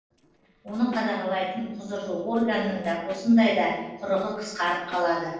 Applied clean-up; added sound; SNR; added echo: neural separator model SepFormer DNS4.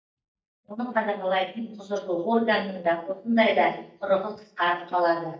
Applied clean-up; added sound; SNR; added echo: neural mask model DeepFilterNet 3.